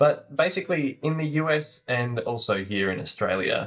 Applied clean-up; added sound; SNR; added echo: neural mask model DeepFilterNet 3.